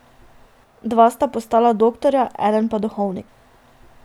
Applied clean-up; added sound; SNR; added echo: none; none; none; none.